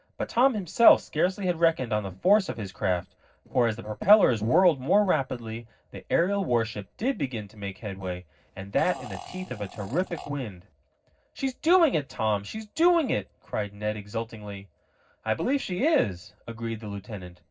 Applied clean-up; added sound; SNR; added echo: neural separator model SepFormer DNS4.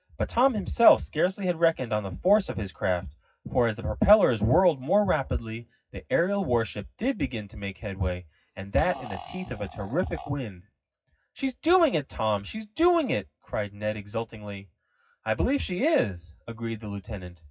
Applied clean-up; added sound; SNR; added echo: classical method WPE with log-MMSE.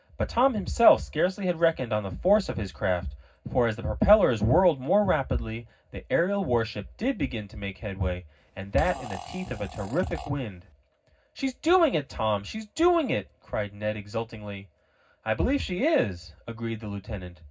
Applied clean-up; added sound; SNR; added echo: none; Fart; 15 dB; reverberation time 0.4 s.